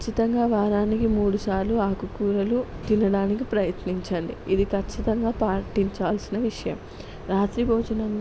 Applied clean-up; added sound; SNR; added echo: none; none; none; none.